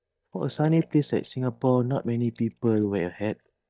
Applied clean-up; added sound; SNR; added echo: neural mask model DeepFilterNet 3.